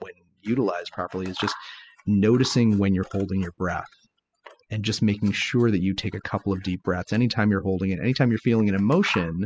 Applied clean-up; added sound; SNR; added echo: classical method spectral subtraction.